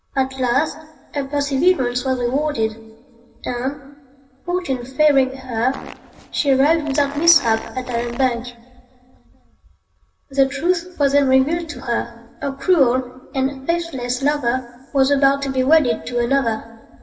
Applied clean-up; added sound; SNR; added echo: none; Fart; 15 dB; reverberation time 2.9 s.